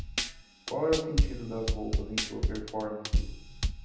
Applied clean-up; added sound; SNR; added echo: none; Drum kit; -4 dB; reverberation time 0.8 s.